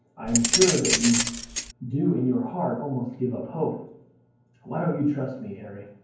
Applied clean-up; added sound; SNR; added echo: none; Keys jangling; -2 dB; reverberation time 0.9 s.